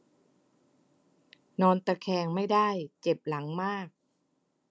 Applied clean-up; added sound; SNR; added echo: none; none; none; none.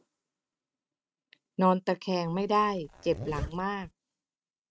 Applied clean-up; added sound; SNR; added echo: neural mask model RNNoise.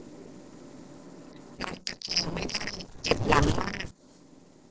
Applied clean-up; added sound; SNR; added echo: neural separator model SepFormer DNS4.